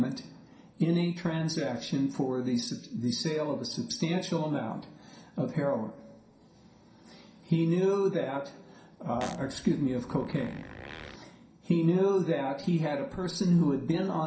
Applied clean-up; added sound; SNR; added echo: none; Fart; 15 dB; reverberation time 0.5 s.